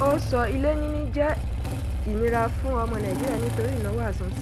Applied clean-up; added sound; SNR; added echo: none; Engine starting / Motorcycle; 0 dB; none.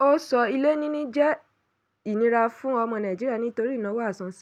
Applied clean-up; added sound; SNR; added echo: none; none; none; none.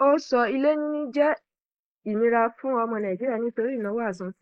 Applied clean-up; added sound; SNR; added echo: neural mask model Resemble Enhance denoiser.